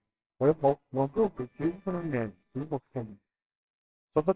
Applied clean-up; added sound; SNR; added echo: neural separator model SepFormer WHAMR!.